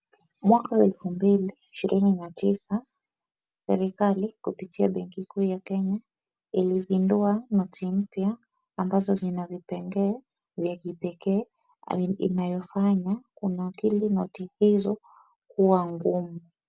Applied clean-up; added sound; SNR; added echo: none; none; none; none.